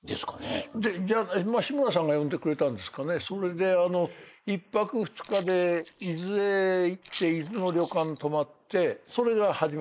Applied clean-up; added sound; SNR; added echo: neural mask model Resemble Enhance denoiser.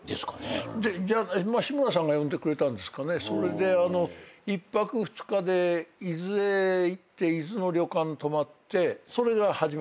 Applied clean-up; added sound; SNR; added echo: none; none; none; none.